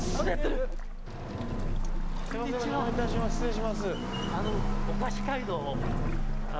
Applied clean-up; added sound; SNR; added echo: none; Engine; -3 dB; none.